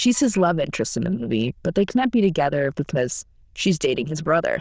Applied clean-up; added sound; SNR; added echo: neural diffusion model UNIVERSE++.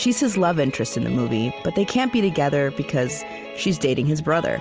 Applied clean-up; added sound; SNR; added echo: none; none; none; none.